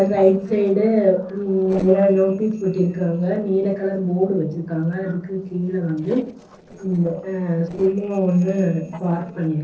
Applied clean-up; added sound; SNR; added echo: neural separator model SepFormer DNS4.